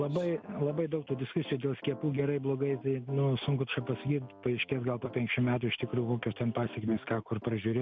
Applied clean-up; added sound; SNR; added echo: none; Piano; 19 dB; none.